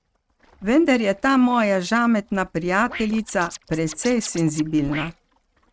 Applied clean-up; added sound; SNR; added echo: neural mask model RNNoise.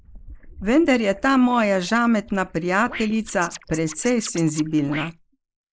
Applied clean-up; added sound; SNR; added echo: neural mask model Resemble Enhance denoiser.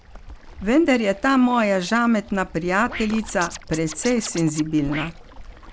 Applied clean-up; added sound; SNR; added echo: none; Waves, surf + Scratching (performance technique); 15 dB; none.